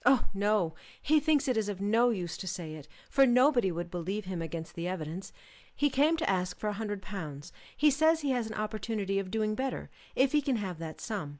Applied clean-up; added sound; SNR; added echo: none; none; none; none.